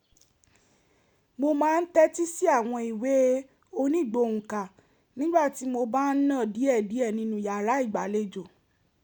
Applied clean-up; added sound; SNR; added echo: none; none; none; none.